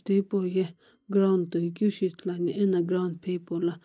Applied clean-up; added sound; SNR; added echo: neural mask model DeepFilterNet 3.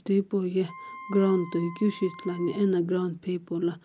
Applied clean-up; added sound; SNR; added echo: none; Wind instrument, woodwind instrument; 17 dB; none.